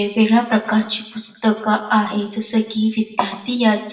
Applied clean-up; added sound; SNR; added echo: none; none; none; reverberation time 0.9 s.